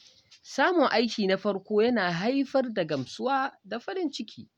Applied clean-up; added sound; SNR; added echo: none; none; none; none.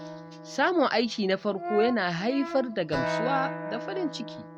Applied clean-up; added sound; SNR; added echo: none; Acoustic guitar + Brass instrument; 7 dB; none.